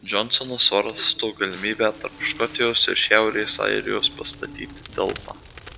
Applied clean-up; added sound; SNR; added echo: none; Crackle; 18 dB; reverberation time 0.7 s.